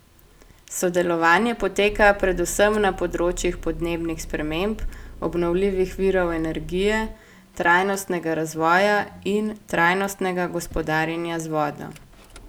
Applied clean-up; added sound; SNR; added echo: none; Idling / Engine starting / Door / Car; 16 dB; none.